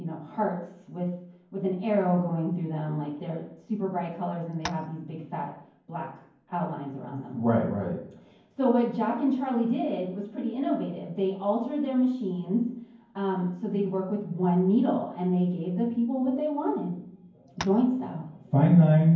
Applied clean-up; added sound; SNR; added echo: none; Tap; 12 dB; reverberation time 0.9 s.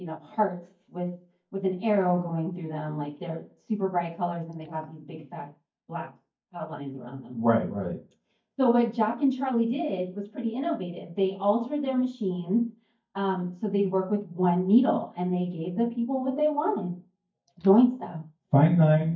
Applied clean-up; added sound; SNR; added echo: neural mask model DeepFilterNet 3.